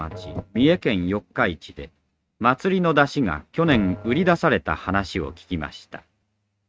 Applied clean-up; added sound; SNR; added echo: neural mask model RNNoise.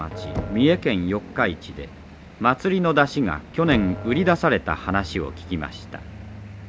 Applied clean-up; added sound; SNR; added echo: none; Musical instrument + Knock; 13 dB; none.